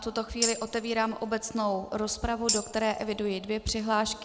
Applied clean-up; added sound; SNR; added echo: none; Tambourine; 5 dB; none.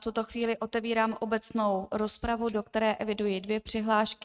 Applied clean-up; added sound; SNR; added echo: neural mask model RNNoise.